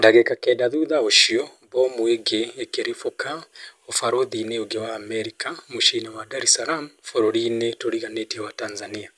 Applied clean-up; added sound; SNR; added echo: none; none; none; none.